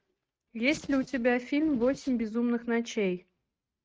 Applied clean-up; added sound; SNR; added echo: neural mask model RNNoise.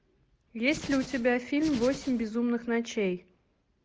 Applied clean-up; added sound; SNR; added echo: none; Hands; 14 dB; none.